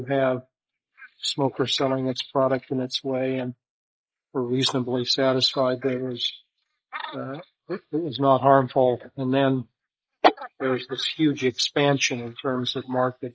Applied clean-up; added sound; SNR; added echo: neural mask model Resemble Enhance denoiser.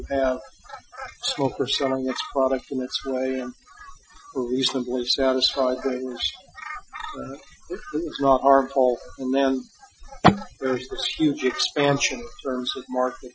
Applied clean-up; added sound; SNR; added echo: classical method Wiener filter.